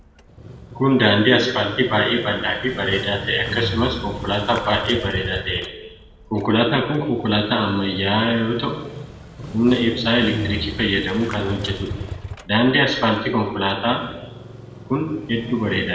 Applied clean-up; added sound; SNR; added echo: none; Motorcycle; 12 dB; reverberation time 1.0 s.